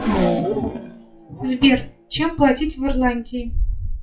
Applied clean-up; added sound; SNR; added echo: classical method WPE with log-MMSE.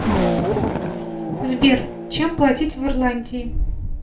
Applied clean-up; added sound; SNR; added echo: none; Race car, auto racing / Accelerating, revving, vroom; 1 dB; reverberation time 0.3 s.